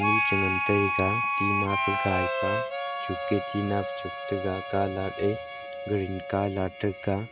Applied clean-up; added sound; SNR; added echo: none; Harmonica; 0 dB; none.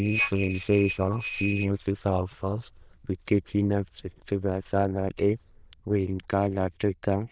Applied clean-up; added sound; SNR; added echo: neural diffusion model UNIVERSE++.